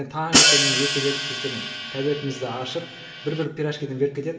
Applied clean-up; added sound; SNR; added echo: none; Hi-hat; -4 dB; reverberation time 2.5 s.